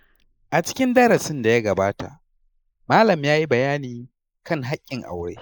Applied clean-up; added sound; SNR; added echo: neural mask model Resemble Enhance denoiser.